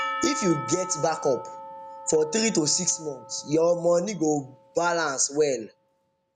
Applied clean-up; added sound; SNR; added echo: none; Percussion; 12 dB; none.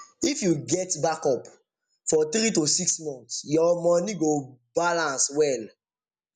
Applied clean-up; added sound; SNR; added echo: none; none; none; none.